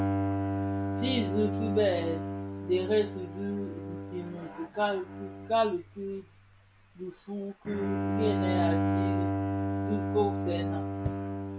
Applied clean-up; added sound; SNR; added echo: none; Bowed string instrument; -1 dB; none.